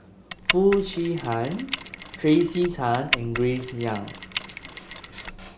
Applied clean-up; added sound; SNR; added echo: none; Mechanisms; 8 dB; none.